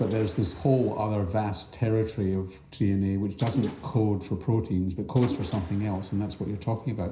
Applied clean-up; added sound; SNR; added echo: none; Mechanisms; 16 dB; reverberation time 0.5 s.